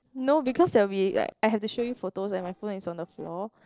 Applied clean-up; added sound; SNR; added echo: neural separator model SepFormer DNS4.